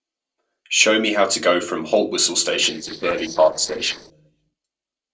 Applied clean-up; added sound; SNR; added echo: neural separator model SepFormer DNS4.